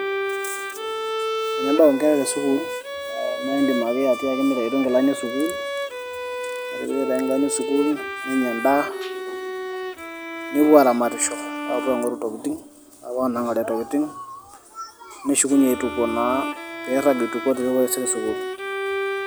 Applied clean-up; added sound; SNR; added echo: none; Bowed string instrument; 7 dB; none.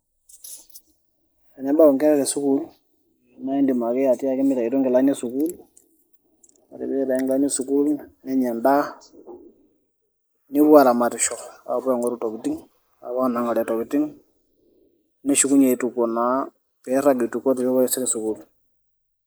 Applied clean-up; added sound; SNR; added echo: neural mask model Resemble Enhance denoiser.